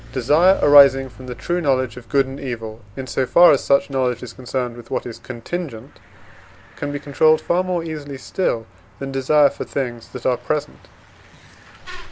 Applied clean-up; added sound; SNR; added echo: none; Mechanisms / Bicycle; 20 dB; none.